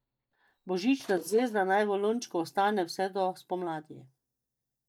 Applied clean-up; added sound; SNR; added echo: neural mask model DeepFilterNet 3.